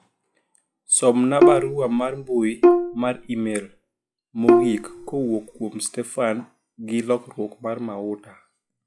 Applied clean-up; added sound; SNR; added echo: classical method log-MMSE.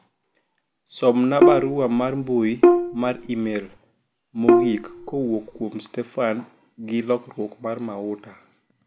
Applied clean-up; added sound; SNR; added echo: none; Bowed string instrument; -4 dB; none.